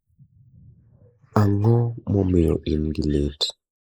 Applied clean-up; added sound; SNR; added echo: neural mask model Resemble Enhance denoiser.